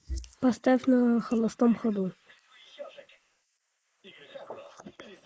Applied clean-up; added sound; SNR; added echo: neural mask model Resemble Enhance denoiser.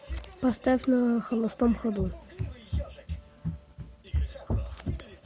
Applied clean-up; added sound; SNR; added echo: none; none; none; none.